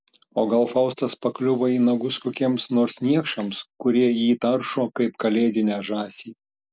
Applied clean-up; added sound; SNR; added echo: none; none; none; none.